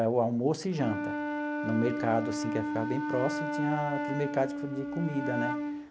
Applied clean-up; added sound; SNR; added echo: none; Wind instrument, woodwind instrument; 2 dB; none.